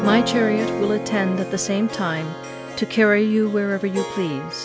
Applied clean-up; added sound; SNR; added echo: none; Guitar + Harp; 7 dB; none.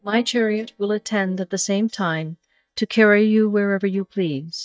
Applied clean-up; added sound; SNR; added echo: neural mask model DeepFilterNet 3.